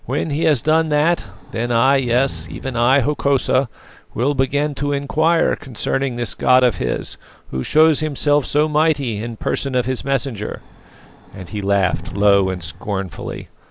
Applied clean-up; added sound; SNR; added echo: none; Breathing; 17 dB; none.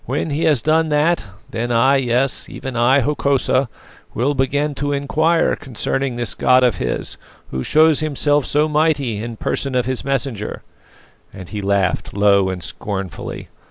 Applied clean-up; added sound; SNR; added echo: none; none; none; none.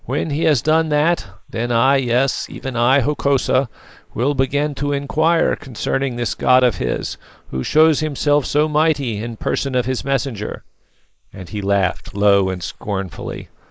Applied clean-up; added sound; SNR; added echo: neural mask model Resemble Enhance denoiser.